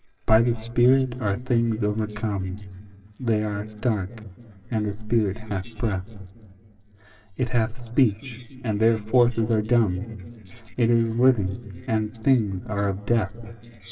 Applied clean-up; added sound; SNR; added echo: neural separator model SepFormer DNS4.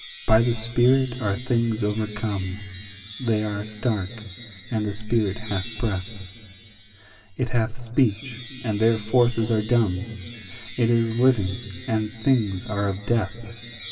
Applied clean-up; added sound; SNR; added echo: none; Wind chime; 18 dB; reverberation time 2.4 s.